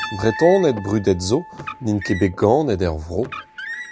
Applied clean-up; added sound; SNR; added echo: none; Car + Piano; 13 dB; none.